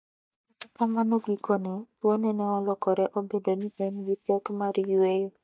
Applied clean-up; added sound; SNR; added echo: neural mask model DeepFilterNet 3.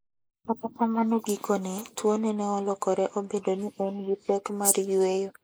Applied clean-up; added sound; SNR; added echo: neural mask model Resemble Enhance denoiser.